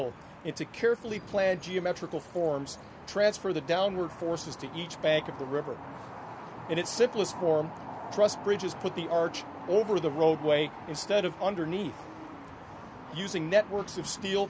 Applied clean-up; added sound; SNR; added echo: none; none; none; none.